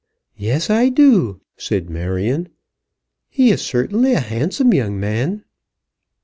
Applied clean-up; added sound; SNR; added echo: none; none; none; none.